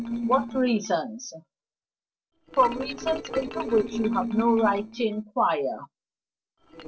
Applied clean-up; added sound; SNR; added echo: neural separator model SepFormer DNS4.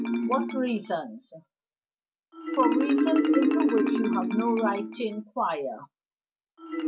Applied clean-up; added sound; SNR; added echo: none; Marimba, xylophone; -3 dB; none.